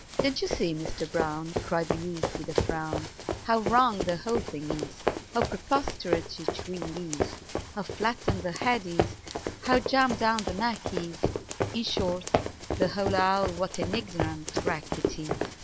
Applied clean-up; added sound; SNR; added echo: none; Run; 2 dB; none.